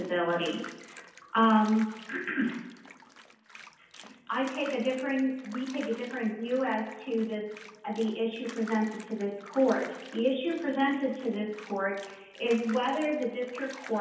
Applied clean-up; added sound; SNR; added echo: none; Bathtub (filling or washing); 19 dB; reverberation time 0.9 s.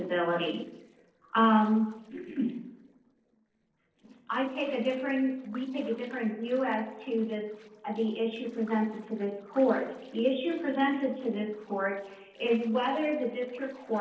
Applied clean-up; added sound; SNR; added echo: neural separator model SepFormer DNS4.